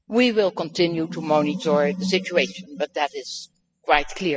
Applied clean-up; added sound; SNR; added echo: classical method spectral subtraction.